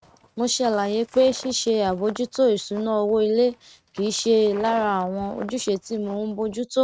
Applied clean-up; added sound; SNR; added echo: neural mask model RNNoise.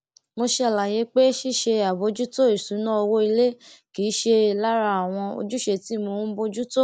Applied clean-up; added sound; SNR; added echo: none; none; none; none.